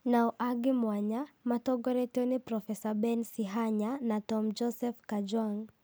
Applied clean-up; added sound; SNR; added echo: none; none; none; none.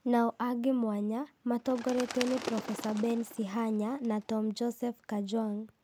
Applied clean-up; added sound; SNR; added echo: none; Bird; 13 dB; none.